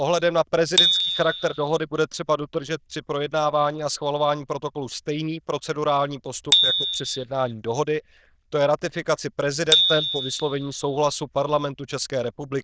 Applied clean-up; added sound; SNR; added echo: neural diffusion model UNIVERSE++.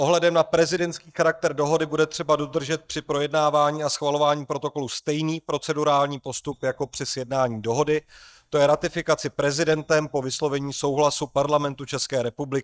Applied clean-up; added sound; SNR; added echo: neural mask model DeepFilterNet 3.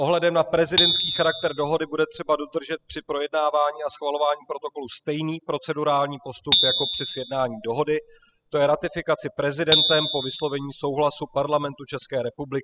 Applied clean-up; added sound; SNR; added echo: classical method spectral subtraction.